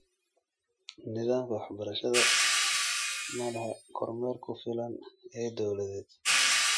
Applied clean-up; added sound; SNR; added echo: classical method Wiener filter.